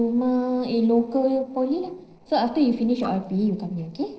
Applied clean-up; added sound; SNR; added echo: neural separator model SepFormer DNS4.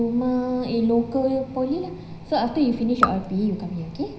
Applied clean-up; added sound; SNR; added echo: none; Raindrop / Drip; 10 dB; reverberation time 0.9 s.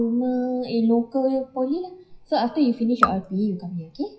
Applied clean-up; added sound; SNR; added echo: classical method WPE with log-MMSE.